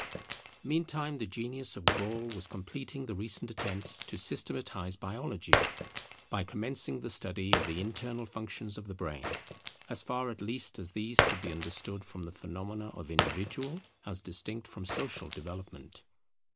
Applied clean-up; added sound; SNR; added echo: none; Shatter; -2 dB; none.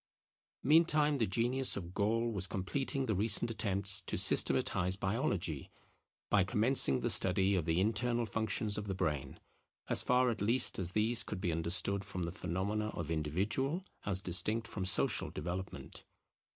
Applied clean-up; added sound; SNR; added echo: none; none; none; none.